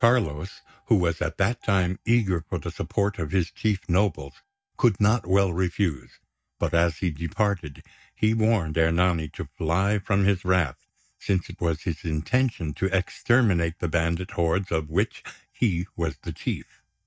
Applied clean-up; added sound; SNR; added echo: neural mask model DeepFilterNet 3.